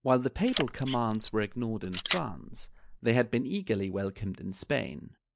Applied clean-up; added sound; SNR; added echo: neural mask model Resemble Enhance denoiser.